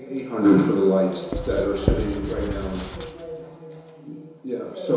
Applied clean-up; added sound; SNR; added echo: none; Writing; 5 dB; reverberation time 1.0 s.